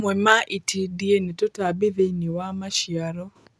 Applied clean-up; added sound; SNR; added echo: none; none; none; none.